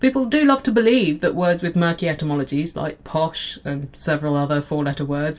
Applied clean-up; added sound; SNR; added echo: none; none; none; reverberation time 0.2 s.